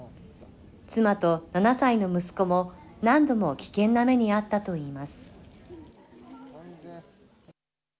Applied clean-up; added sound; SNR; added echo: none; none; none; none.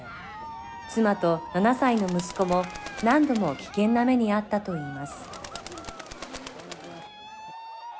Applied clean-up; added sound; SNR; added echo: none; Cheering + Bird; 13 dB; none.